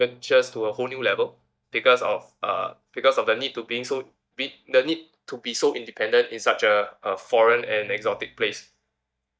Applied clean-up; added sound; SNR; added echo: neural mask model DeepFilterNet 3.